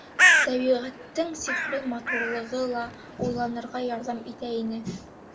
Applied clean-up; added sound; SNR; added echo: none; Bird; -2 dB; reverberation time 0.2 s.